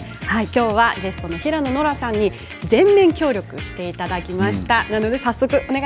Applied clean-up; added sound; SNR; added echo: none; none; none; none.